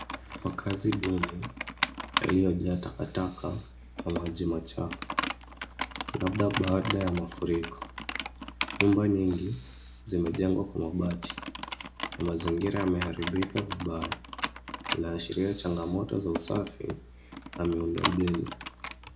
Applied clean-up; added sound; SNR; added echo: none; Computer keyboard; 6 dB; reverberation time 0.3 s.